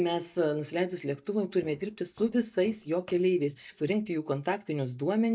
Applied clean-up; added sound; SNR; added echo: neural mask model DeepFilterNet 3.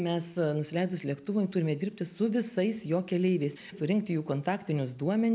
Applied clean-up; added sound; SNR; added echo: none; none; none; none.